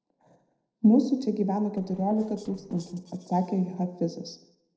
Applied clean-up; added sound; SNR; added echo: neural separator model SepFormer DNS4.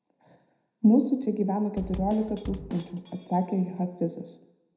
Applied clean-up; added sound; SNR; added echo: none; Bass drum / Snare drum; 13 dB; reverberation time 0.7 s.